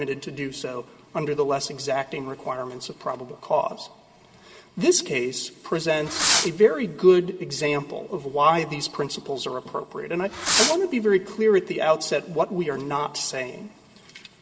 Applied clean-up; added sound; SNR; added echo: none; Fireworks; 1 dB; reverberation time 1.9 s.